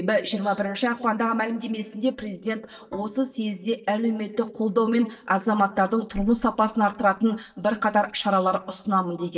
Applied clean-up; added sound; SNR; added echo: neural mask model DeepFilterNet 3.